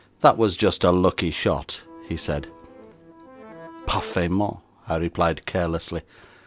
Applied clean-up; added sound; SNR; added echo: none; Accordion; 18 dB; none.